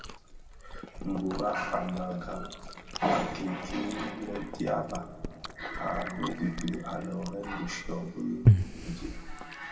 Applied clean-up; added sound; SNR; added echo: none; Chewing, mastication; 0 dB; reverberation time 1.9 s.